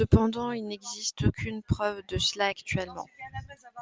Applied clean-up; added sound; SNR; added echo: none; none; none; none.